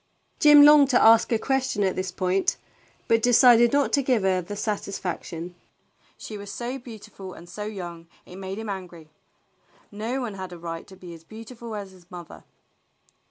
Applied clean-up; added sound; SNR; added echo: none; none; none; none.